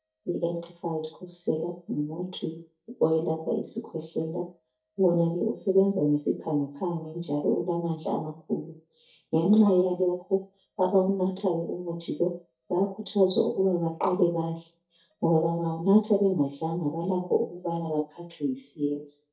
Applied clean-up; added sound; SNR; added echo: neural mask model DeepFilterNet 3.